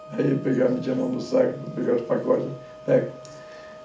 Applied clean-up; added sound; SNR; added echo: none; Wind instrument, woodwind instrument; 19 dB; reverberation time 0.4 s.